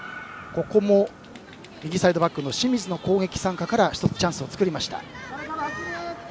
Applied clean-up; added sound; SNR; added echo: none; none; none; none.